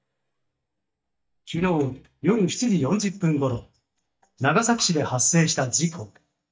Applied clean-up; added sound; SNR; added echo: neural mask model DeepFilterNet 3.